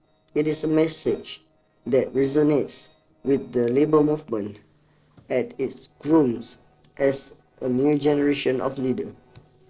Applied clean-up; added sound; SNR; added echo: neural separator model SepFormer DNS4.